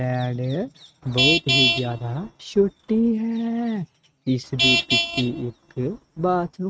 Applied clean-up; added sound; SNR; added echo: neural mask model RNNoise.